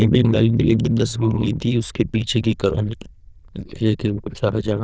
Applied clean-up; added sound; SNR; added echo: neural diffusion model UNIVERSE++.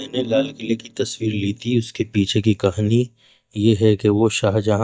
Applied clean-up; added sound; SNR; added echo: neural mask model DeepFilterNet 3.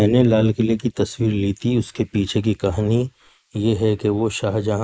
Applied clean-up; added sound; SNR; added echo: neural mask model Resemble Enhance denoiser.